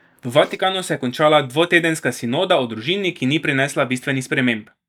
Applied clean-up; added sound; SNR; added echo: neural mask model DeepFilterNet 3.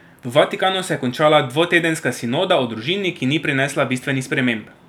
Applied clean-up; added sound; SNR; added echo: none; none; none; none.